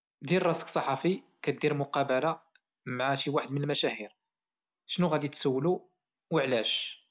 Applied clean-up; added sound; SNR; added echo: none; none; none; none.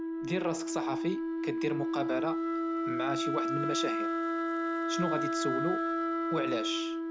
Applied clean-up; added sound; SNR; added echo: none; Wind instrument, woodwind instrument; -4 dB; none.